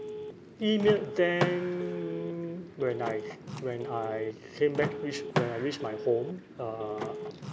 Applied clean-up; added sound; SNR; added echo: none; Door / Car + Telephone; 6 dB; none.